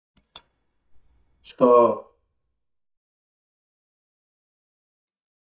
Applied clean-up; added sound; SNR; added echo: neural mask model DeepFilterNet 3.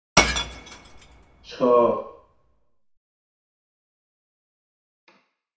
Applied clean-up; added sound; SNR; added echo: none; Shatter / Crushing; -1 dB; reverberation time 0.6 s.